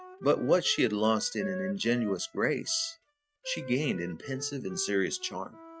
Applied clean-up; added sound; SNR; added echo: neural mask model RNNoise.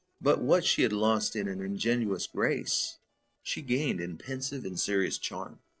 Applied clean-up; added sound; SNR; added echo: neural separator model SepFormer DNS4.